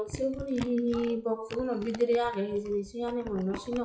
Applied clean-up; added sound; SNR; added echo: classical method WPE with log-MMSE.